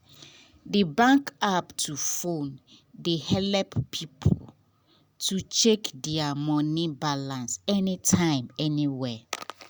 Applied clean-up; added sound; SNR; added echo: none; none; none; none.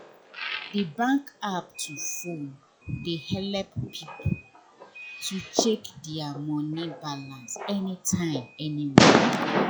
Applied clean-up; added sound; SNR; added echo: classical method log-MMSE.